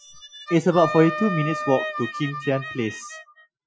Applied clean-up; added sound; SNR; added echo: classical method Wiener filter.